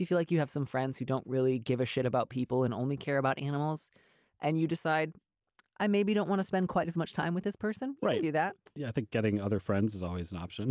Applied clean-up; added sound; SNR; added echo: none; none; none; none.